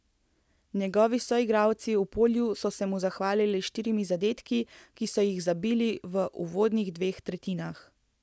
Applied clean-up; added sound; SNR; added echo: none; none; none; none.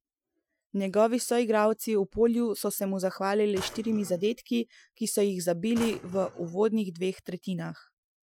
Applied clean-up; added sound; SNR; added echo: classical method Wiener filter.